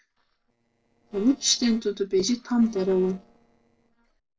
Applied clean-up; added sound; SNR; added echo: neural separator model SepFormer DNS4.